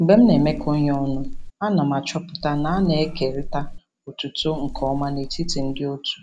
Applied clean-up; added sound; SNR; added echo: none; Wind; 8 dB; none.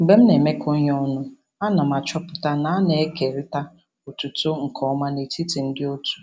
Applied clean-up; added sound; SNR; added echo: none; none; none; none.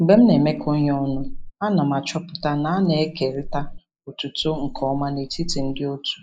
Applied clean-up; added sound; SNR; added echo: neural mask model Resemble Enhance denoiser.